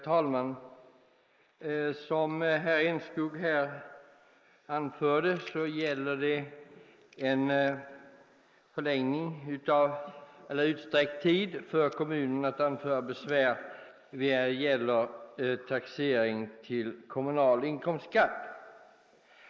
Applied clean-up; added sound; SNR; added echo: neural mask model Resemble Enhance denoiser.